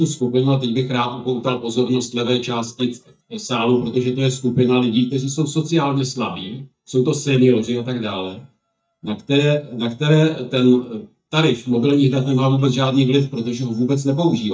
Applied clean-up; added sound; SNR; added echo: neural mask model DeepFilterNet 3.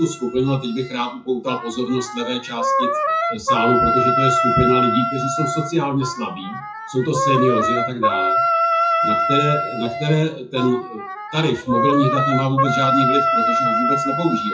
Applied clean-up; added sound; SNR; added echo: classical method WPE with log-MMSE.